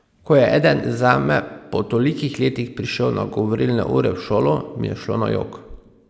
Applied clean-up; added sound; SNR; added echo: none; none; none; none.